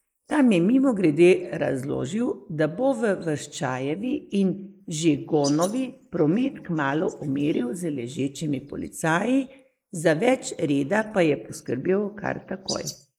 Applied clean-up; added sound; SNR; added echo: neural mask model Resemble Enhance denoiser.